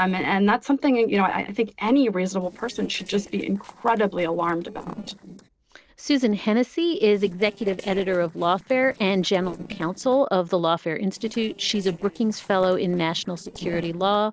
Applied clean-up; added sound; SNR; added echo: neural separator model SepFormer DNS4.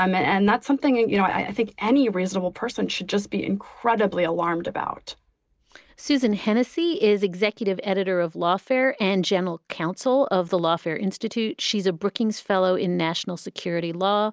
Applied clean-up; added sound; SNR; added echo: none; none; none; none.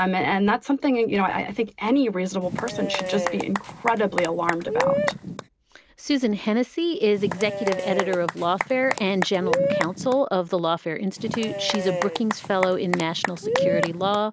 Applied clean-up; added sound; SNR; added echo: none; Applause / Cheering / Clapping; 3 dB; none.